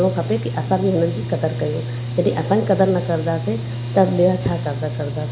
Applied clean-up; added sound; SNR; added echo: none; Mechanical fan / Engine; 5 dB; reverberation time 0.5 s.